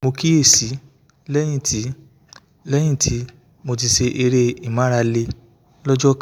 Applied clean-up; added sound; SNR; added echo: none; none; none; none.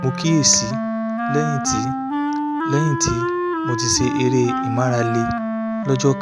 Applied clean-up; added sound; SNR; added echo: none; Wind instrument, woodwind instrument; 2 dB; none.